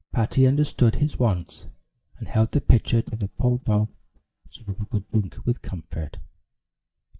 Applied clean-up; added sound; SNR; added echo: neural mask model DeepFilterNet 3.